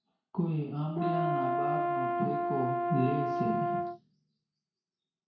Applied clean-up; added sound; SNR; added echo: none; Brass instrument; -3 dB; reverberation time 0.6 s.